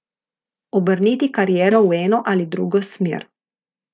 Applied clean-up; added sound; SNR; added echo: neural mask model DeepFilterNet 3.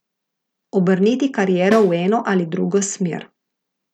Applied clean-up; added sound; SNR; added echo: none; Snare drum; 13 dB; none.